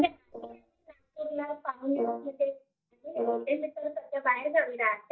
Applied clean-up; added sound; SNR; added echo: neural mask model DeepFilterNet 3.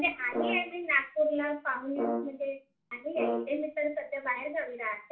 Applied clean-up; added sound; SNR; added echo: none; Brass instrument; 4 dB; reverberation time 0.3 s.